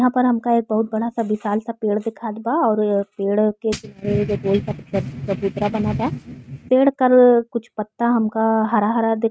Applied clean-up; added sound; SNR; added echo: neural mask model RNNoise.